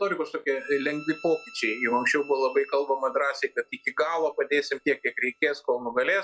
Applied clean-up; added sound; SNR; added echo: classical method log-MMSE.